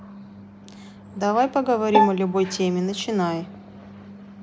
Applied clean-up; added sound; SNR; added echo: none; Bowed string instrument; 0 dB; none.